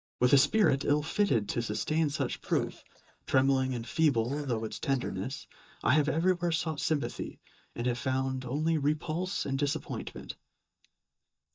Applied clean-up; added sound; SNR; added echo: neural mask model DeepFilterNet 3.